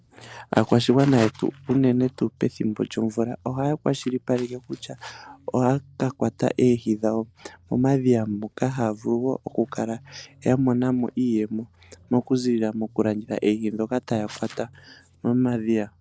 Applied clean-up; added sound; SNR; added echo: none; none; none; none.